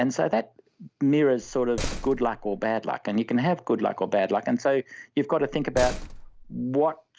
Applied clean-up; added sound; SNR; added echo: none; Slam; 9 dB; none.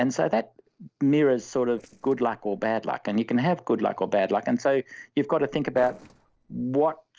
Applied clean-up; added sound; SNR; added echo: neural separator model SepFormer DNS4.